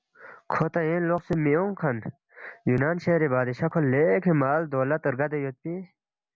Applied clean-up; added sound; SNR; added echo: none; none; none; none.